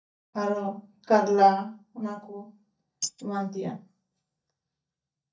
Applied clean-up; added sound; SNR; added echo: neural mask model DeepFilterNet 3.